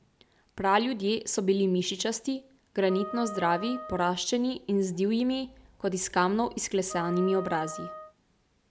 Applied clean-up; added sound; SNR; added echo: none; Wind instrument, woodwind instrument; 13 dB; none.